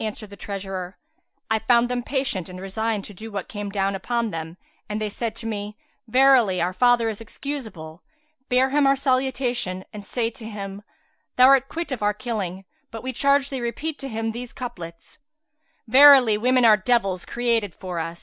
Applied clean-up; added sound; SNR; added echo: none; none; none; none.